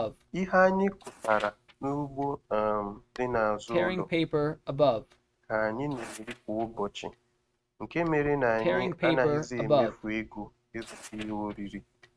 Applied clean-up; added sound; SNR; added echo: neural mask model RNNoise.